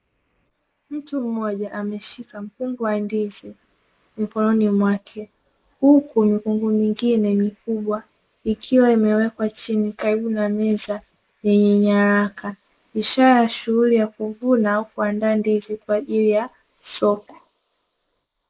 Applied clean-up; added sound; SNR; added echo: neural mask model Resemble Enhance denoiser.